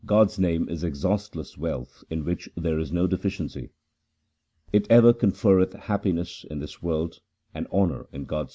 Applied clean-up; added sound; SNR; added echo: none; none; none; none.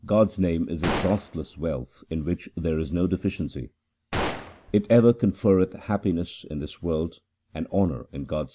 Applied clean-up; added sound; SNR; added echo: none; Gunshot, gunfire; 10 dB; none.